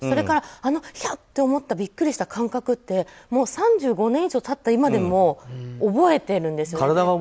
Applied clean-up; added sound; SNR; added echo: none; none; none; none.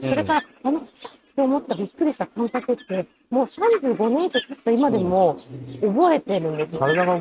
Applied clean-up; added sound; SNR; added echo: neural mask model RNNoise.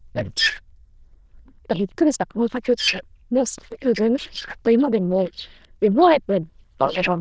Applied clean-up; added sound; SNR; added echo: neural diffusion model UNIVERSE++.